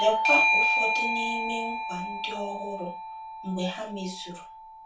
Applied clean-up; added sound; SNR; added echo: none; Bell / Doorbell; -5 dB; reverberation time 0.2 s.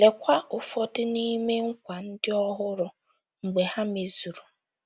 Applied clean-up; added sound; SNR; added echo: none; none; none; none.